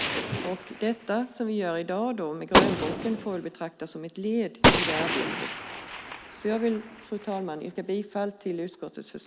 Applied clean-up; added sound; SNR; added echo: none; Gunshot, gunfire; -1 dB; none.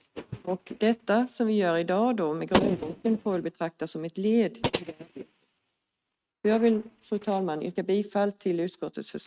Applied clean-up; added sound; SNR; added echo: neural mask model RNNoise.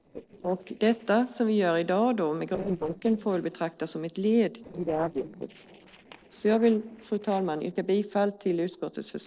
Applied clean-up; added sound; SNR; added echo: neural separator model SepFormer DNS4.